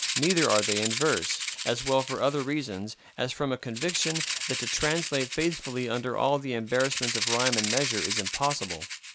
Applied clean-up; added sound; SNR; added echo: none; Rattle (instrument); 4 dB; none.